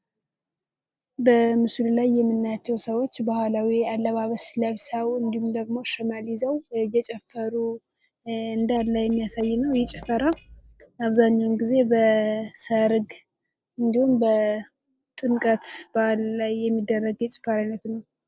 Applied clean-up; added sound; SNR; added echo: neural separator model SepFormer DNS4.